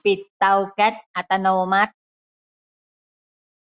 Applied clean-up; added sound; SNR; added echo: none; none; none; none.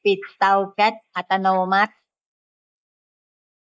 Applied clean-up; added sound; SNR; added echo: neural mask model Resemble Enhance denoiser.